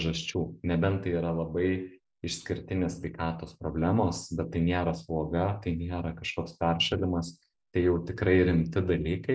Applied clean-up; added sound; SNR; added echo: none; none; none; none.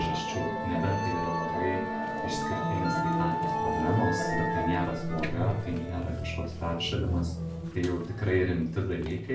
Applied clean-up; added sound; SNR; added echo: none; Musical instrument; 0 dB; reverberation time 0.3 s.